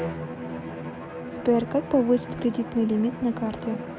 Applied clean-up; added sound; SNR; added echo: none; Bowed string instrument; 8 dB; none.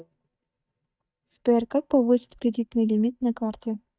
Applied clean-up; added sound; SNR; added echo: neural mask model DeepFilterNet 3.